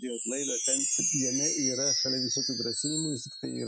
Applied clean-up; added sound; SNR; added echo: classical method Wiener filter.